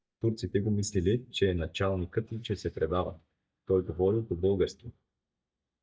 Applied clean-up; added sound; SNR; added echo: neural mask model DeepFilterNet 3.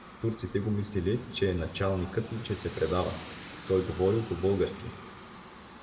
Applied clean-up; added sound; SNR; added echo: none; Aircraft; 15 dB; reverberation time 1.4 s.